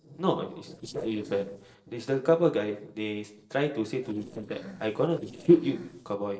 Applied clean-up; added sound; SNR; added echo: neural separator model SepFormer DNS4.